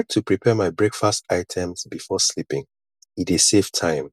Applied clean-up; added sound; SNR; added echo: none; none; none; none.